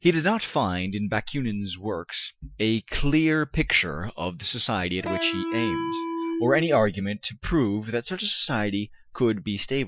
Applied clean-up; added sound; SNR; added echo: classical method Wiener filter.